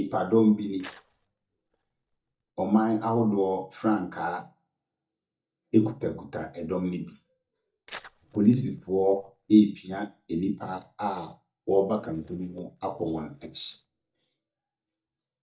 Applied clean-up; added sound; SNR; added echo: neural mask model DeepFilterNet 3.